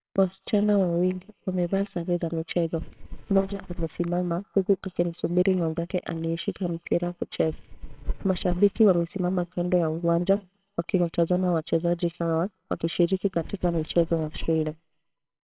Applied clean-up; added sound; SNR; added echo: neural separator model SepFormer WHAMR!.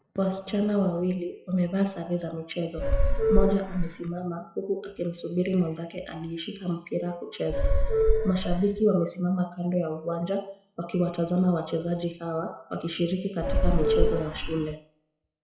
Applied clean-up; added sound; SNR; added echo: classical method WPE with log-MMSE.